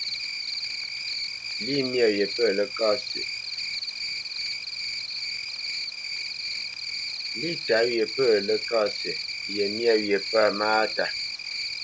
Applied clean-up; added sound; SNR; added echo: none; Cricket; 4 dB; none.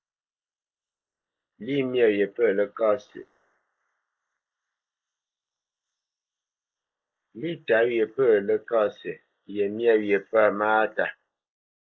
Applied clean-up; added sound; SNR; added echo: neural mask model Resemble Enhance denoiser.